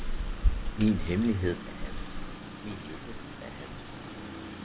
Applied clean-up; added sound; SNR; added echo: none; Rain; 0 dB; none.